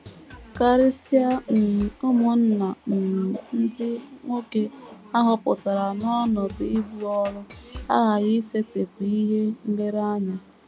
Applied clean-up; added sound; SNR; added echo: none; Drum kit; 19 dB; none.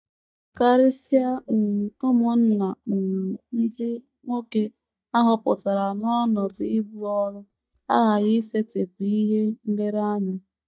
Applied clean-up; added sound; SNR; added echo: neural mask model DeepFilterNet 3.